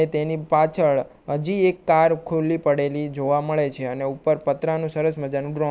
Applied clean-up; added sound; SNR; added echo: none; none; none; none.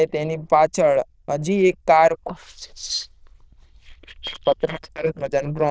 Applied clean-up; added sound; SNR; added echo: neural diffusion model UNIVERSE++.